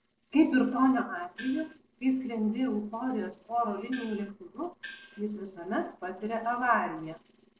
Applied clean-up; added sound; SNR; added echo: neural separator model SepFormer DNS4.